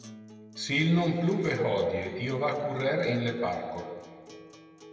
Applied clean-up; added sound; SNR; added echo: none; Acoustic guitar; 17 dB; reverberation time 2.1 s.